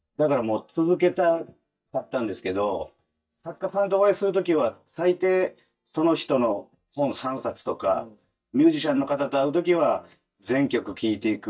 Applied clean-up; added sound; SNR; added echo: neural mask model DeepFilterNet 3.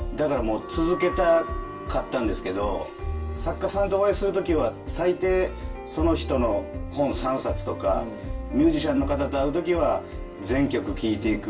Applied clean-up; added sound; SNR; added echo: none; Wind instrument, woodwind instrument; 14 dB; reverberation time 0.2 s.